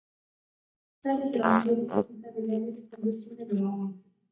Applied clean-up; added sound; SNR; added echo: neural mask model DeepFilterNet 3.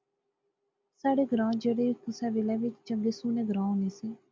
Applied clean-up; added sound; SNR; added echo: none; none; none; none.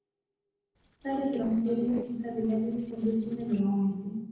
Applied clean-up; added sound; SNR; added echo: neural separator model SepFormer DNS4.